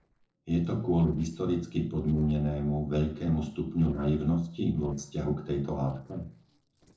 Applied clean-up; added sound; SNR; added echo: neural separator model SepFormer DNS4.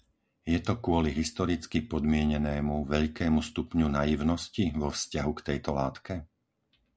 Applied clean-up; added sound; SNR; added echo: none; none; none; none.